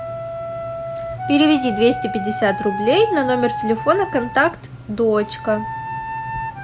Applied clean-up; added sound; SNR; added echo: none; Wind instrument, woodwind instrument; 7 dB; none.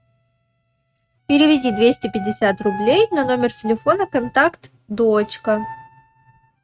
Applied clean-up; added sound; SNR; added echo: neural mask model RNNoise.